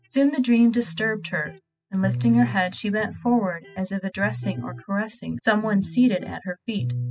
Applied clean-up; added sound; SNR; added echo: classical method spectral subtraction.